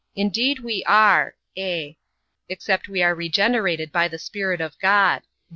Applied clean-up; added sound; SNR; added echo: none; none; none; none.